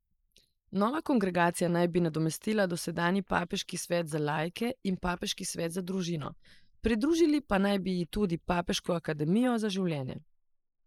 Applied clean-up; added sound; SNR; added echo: neural mask model Resemble Enhance denoiser.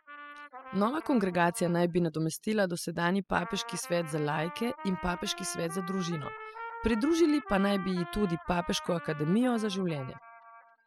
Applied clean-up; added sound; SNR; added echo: classical method spectral subtraction.